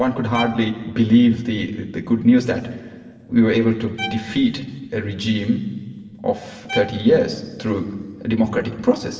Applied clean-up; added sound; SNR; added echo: none; Bowed string instrument; 17 dB; reverberation time 2.6 s.